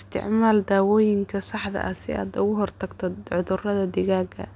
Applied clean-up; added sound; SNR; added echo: none; none; none; none.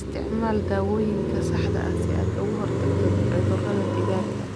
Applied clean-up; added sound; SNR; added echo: none; Car passing by; -5 dB; none.